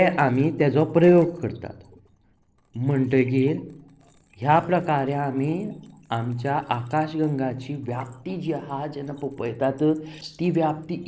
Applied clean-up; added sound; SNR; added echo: neural separator model SepFormer DNS4.